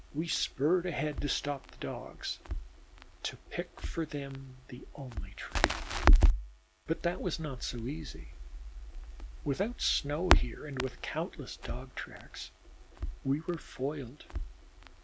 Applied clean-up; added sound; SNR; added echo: none; Crackle; -4 dB; none.